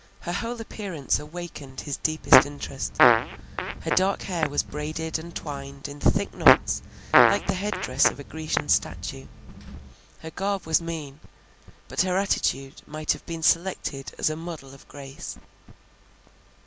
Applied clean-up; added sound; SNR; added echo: none; Fart; -4 dB; none.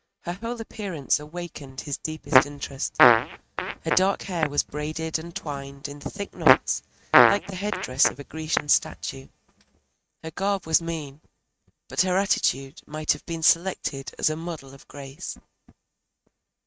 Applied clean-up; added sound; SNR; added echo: neural mask model RNNoise.